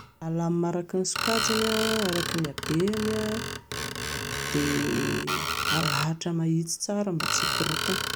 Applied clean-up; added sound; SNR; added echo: none; Screech; 2 dB; none.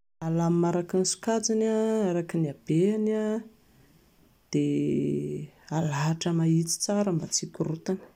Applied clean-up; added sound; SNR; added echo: none; none; none; none.